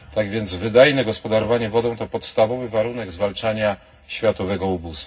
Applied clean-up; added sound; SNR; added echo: none; none; none; reverberation time 0.4 s.